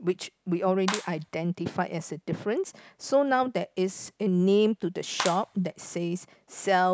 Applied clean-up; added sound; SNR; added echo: none; Clapping; 12 dB; none.